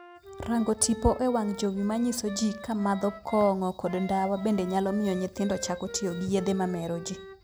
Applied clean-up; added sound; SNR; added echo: none; Wind instrument, woodwind instrument; 15 dB; none.